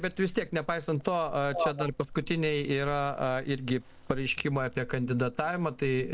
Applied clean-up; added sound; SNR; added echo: none; Crackle; 15 dB; none.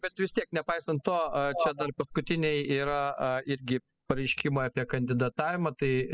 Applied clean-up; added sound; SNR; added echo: classical method spectral subtraction.